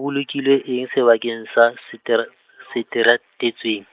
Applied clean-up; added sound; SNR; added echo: neural mask model Resemble Enhance denoiser.